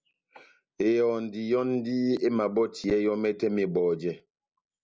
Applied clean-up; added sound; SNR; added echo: none; none; none; none.